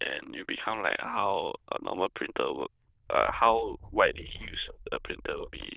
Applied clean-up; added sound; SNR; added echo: neural diffusion model UNIVERSE++.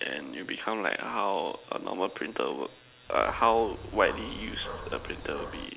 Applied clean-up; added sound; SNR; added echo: none; Dog; 10 dB; none.